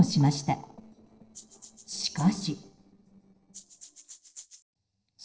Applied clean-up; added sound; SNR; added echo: neural separator model SepFormer DNS4.